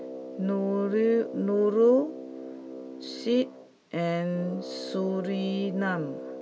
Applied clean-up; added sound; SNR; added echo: none; Brass instrument; 11 dB; none.